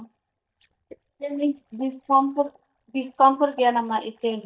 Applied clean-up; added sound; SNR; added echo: neural mask model DeepFilterNet 3.